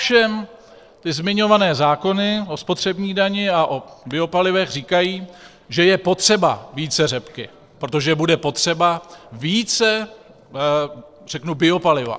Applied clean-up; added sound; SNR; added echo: neural separator model SepFormer DNS4.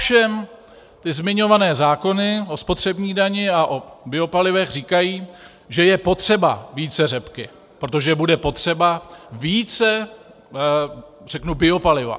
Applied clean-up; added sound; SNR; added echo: none; none; none; none.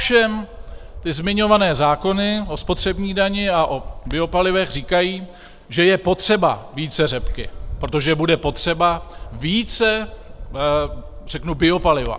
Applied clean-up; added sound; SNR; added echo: none; Bird; 12 dB; none.